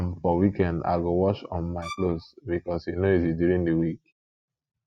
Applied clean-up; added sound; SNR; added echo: neural mask model RNNoise.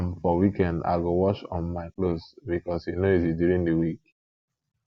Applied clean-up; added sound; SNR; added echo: none; none; none; none.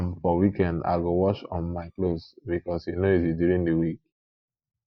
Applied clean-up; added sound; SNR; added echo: neural mask model DeepFilterNet 3.